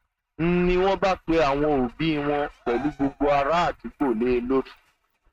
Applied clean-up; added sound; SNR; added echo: neural mask model RNNoise.